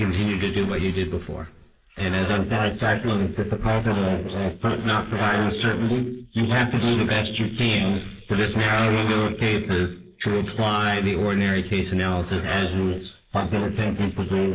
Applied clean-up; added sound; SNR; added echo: neural mask model Resemble Enhance denoiser.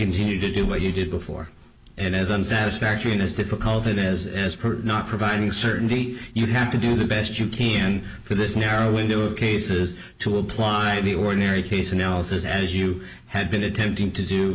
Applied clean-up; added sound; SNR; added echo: none; none; none; none.